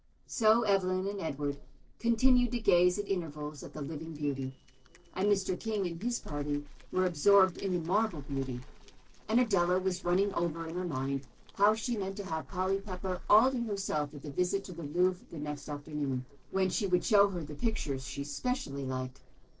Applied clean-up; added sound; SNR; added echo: neural separator model SepFormer DNS4.